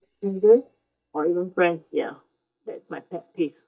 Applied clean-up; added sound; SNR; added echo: neural mask model DeepFilterNet 3.